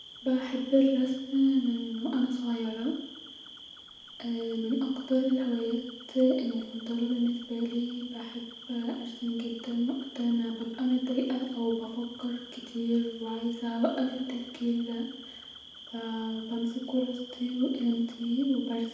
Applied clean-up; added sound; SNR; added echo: none; Cricket; 17 dB; reverberation time 0.8 s.